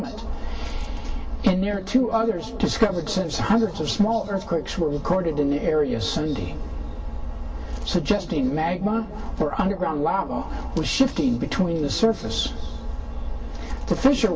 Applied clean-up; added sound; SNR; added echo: none; none; none; reverberation time 2.4 s.